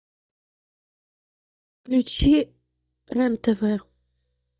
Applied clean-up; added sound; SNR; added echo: neural mask model DeepFilterNet 3.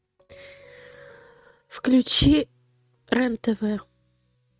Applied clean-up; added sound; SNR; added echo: neural mask model RNNoise.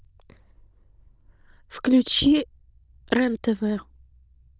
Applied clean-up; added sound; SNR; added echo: neural diffusion model UNIVERSE++.